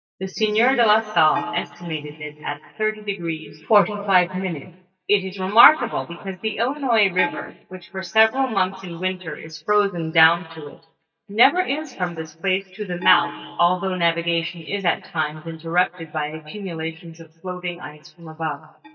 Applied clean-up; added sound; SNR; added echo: neural mask model DeepFilterNet 3.